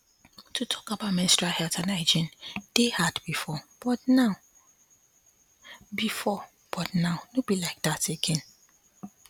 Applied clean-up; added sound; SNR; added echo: none; none; none; none.